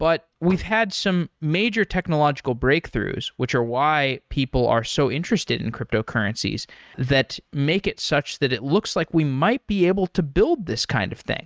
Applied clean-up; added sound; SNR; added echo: neural mask model RNNoise.